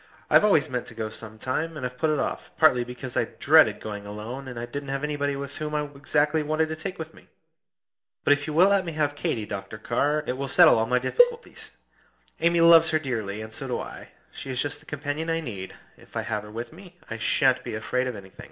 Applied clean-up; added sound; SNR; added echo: none; Cowbell; 0 dB; reverberation time 0.4 s.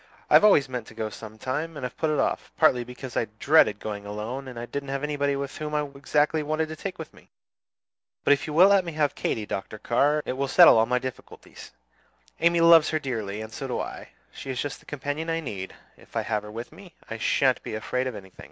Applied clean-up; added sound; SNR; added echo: none; none; none; none.